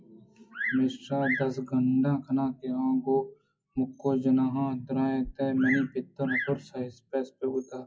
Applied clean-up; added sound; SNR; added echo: classical method WPE with log-MMSE.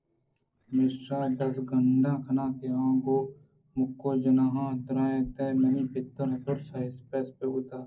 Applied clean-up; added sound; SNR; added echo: neural separator model SepFormer DNS4.